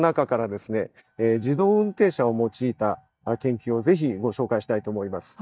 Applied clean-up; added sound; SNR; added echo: neural mask model DeepFilterNet 3.